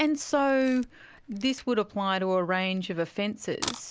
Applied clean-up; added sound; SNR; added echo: none; Camera; 17 dB; none.